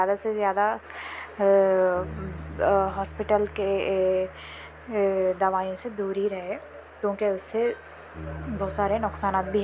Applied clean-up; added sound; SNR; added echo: none; Bass guitar; 17 dB; none.